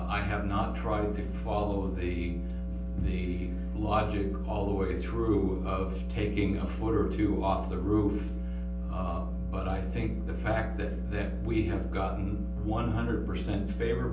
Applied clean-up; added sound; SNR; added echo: none; none; none; reverberation time 0.6 s.